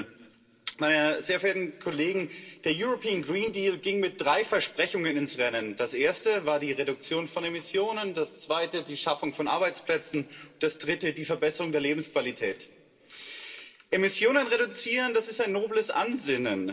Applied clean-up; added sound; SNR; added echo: none; none; none; reverberation time 2.8 s.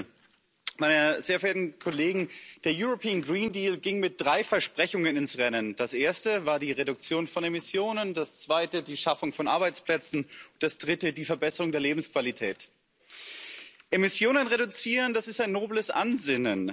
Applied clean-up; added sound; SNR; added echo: none; none; none; none.